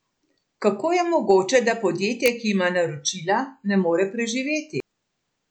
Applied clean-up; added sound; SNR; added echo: none; none; none; none.